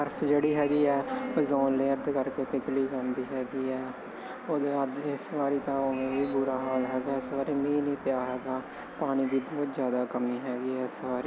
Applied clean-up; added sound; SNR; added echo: none; Screech; 13 dB; none.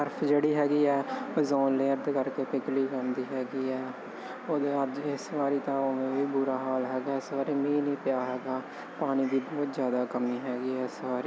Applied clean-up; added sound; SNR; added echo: none; none; none; none.